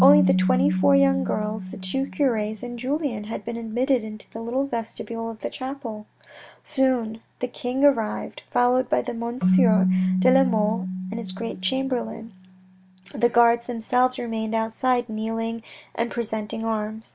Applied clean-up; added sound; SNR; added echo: none; Keyboard (musical); 5 dB; none.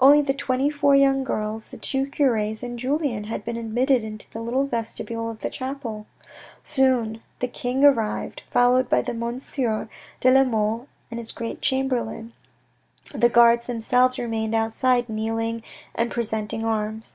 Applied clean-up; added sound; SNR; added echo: none; none; none; none.